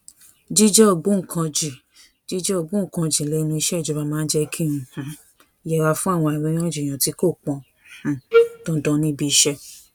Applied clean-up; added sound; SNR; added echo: none; Wind instrument, woodwind instrument; -4 dB; none.